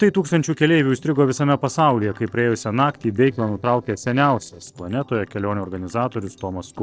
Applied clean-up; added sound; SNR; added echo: neural separator model SepFormer DNS4.